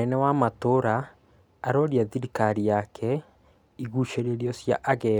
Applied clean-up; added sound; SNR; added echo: none; none; none; none.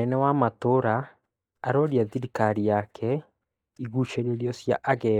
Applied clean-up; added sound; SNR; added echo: neural mask model DeepFilterNet 3.